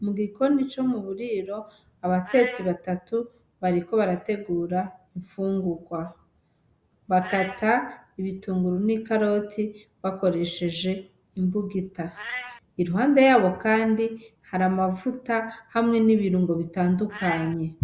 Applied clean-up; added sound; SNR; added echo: none; Meow; 19 dB; none.